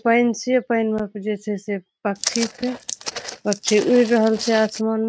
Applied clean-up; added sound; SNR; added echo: neural mask model RNNoise.